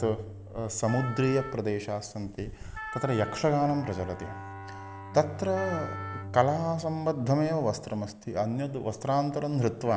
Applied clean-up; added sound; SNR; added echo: none; Bowed string instrument + Wind instrument, woodwind instrument; 13 dB; none.